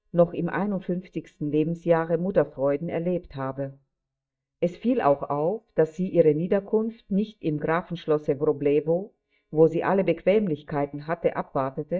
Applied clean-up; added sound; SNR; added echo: neural mask model DeepFilterNet 3.